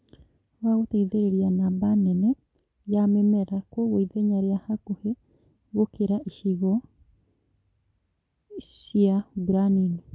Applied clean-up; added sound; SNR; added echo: none; none; none; none.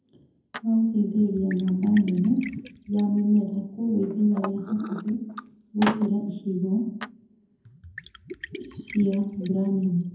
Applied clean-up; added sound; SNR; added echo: none; Liquid; 15 dB; reverberation time 0.8 s.